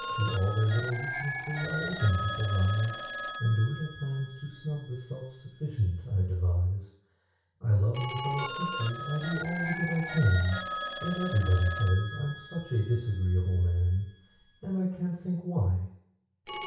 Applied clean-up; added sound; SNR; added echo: none; Telephone; 9 dB; reverberation time 0.6 s.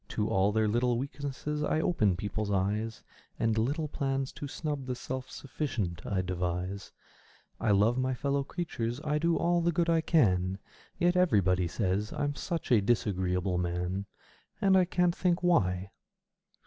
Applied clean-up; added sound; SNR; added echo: none; none; none; none.